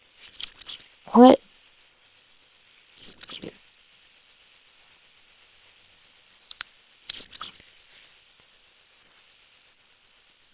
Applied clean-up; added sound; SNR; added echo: neural separator model SepFormer WHAM!.